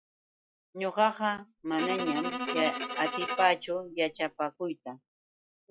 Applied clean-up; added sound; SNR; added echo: classical method log-MMSE.